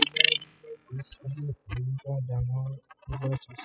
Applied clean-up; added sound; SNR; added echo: classical method spectral subtraction.